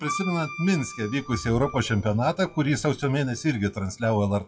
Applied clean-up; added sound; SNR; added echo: classical method WPE with log-MMSE.